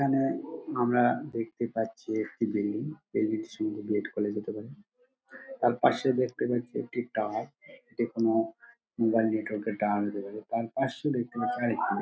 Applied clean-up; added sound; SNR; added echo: none; none; none; none.